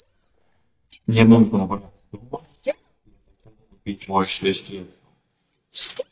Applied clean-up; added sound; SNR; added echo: neural mask model DeepFilterNet 3.